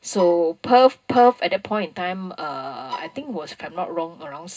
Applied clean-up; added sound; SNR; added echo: none; Bowed string instrument; 14 dB; reverberation time 0.2 s.